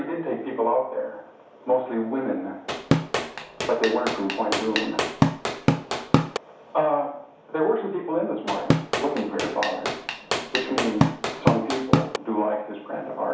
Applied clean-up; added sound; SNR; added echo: none; Drum / Drum kit; -2 dB; reverberation time 0.6 s.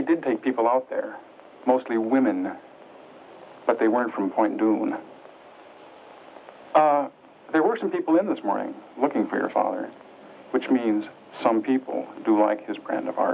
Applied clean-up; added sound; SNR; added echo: none; none; none; none.